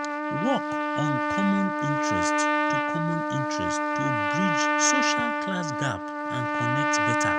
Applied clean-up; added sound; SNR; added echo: none; Trumpet; -5 dB; none.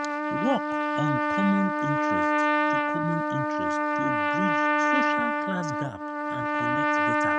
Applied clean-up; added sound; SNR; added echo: neural mask model RNNoise.